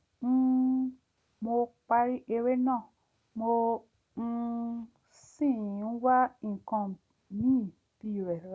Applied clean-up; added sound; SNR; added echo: none; none; none; none.